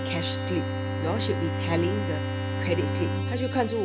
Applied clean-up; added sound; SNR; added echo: none; Bowed string instrument + Bowed string instrument; -2 dB; none.